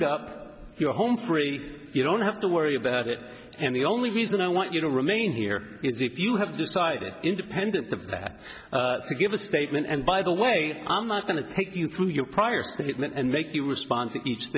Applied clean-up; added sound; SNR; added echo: none; none; none; none.